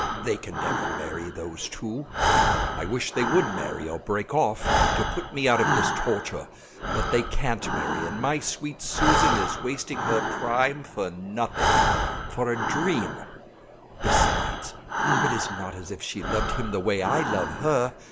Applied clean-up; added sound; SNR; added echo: none; Breathing; -1 dB; none.